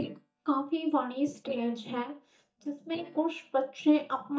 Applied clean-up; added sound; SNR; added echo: neural mask model DeepFilterNet 3.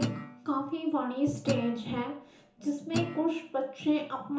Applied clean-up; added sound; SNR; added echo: none; Guitar; 8 dB; reverberation time 1.2 s.